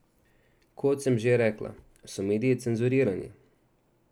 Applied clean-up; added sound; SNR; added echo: none; none; none; none.